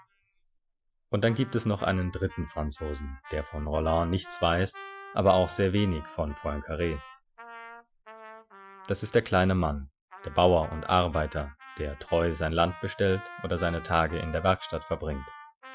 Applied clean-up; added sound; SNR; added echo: classical method Wiener filter.